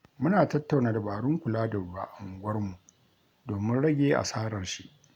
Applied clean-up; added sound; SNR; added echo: none; none; none; none.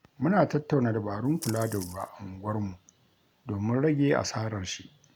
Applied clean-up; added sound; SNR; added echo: none; Splash, splatter; 14 dB; none.